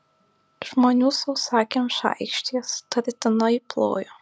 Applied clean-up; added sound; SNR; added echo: none; none; none; none.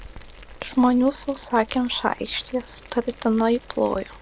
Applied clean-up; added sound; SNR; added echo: none; Boiling; 20 dB; none.